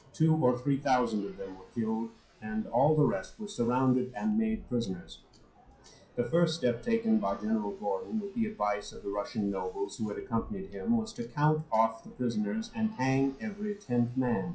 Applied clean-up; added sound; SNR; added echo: classical method WPE with log-MMSE.